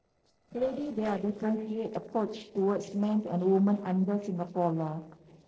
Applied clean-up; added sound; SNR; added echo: neural separator model SepFormer DNS4.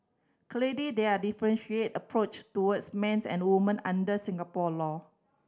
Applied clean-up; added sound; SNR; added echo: none; none; none; none.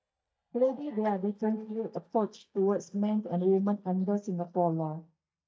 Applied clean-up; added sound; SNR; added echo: neural mask model DeepFilterNet 3.